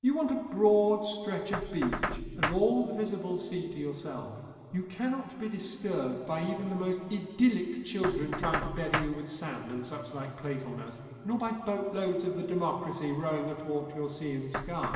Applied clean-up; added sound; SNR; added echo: none; Knock; 10 dB; reverberation time 2.7 s.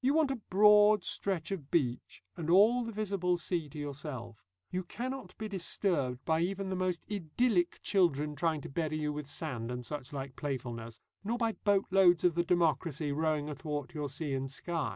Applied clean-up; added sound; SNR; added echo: none; none; none; none.